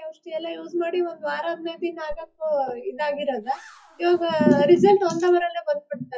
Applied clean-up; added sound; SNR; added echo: classical method WPE with log-MMSE.